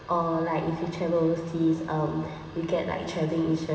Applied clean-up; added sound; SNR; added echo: none; none; none; reverberation time 2.5 s.